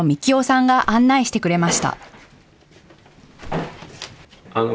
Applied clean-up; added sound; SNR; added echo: none; Whoosh, swoosh, swish; 19 dB; none.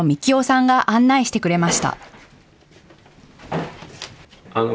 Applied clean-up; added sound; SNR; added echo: none; none; none; none.